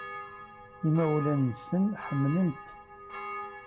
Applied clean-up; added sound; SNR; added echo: none; Church bell; 12 dB; none.